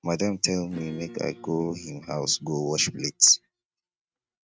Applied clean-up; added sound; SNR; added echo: neural mask model RNNoise.